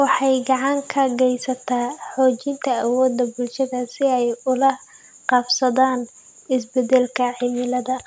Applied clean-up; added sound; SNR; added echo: none; none; none; none.